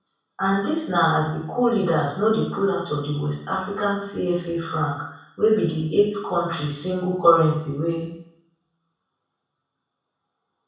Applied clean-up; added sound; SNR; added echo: none; none; none; reverberation time 0.7 s.